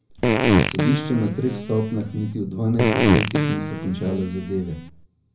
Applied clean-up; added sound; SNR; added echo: none; Fart; -3 dB; reverberation time 0.4 s.